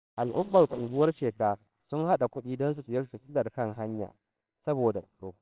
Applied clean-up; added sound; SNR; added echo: neural separator model SepFormer WHAMR!.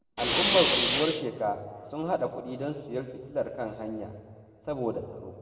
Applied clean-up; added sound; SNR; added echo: none; Fire; -4 dB; reverberation time 1.8 s.